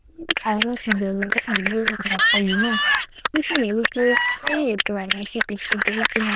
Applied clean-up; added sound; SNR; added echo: neural diffusion model UNIVERSE++.